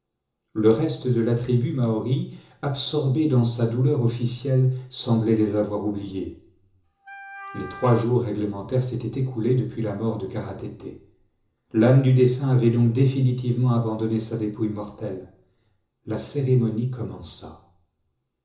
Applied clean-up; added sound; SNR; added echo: none; Wind instrument, woodwind instrument; 17 dB; reverberation time 0.7 s.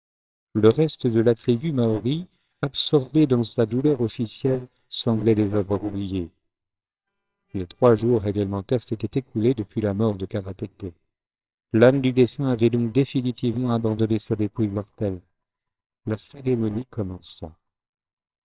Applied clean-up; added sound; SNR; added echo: neural separator model SepFormer WHAMR!.